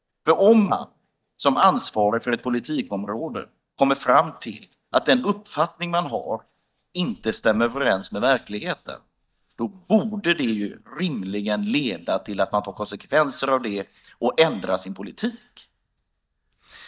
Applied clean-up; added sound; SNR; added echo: neural mask model DeepFilterNet 3.